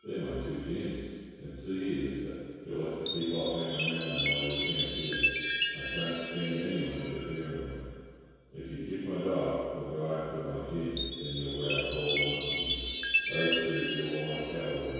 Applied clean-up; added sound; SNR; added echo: none; Chime; -1 dB; reverberation time 2.0 s.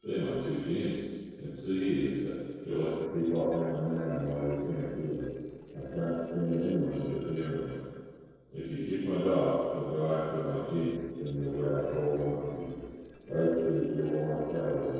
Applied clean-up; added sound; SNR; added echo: neural separator model SepFormer DNS4.